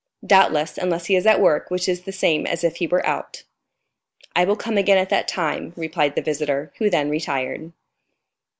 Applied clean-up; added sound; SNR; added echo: none; none; none; none.